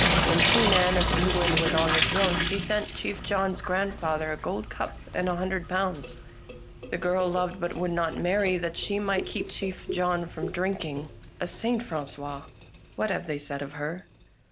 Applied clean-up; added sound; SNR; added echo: none; Drip / Sink (filling or washing); 0 dB; none.